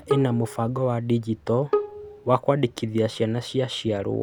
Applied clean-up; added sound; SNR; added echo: none; Bowed string instrument; 7 dB; none.